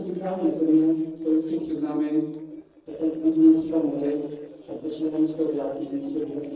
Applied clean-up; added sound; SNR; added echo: neural separator model SepFormer DNS4.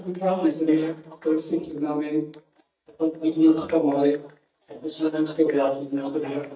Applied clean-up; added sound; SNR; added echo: neural mask model DeepFilterNet 3.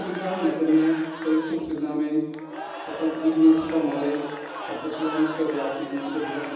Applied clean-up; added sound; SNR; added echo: none; Crowd / Cheering; 12 dB; reverberation time 1.1 s.